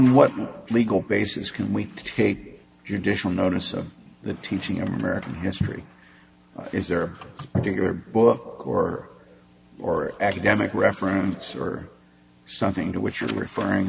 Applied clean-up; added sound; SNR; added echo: none; none; none; none.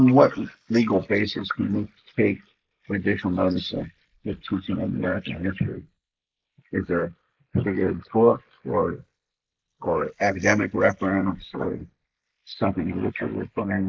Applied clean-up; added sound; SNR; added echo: neural mask model Resemble Enhance denoiser.